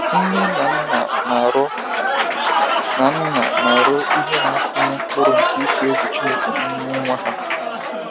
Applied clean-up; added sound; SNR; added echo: none; Applause / Crowd; -3 dB; none.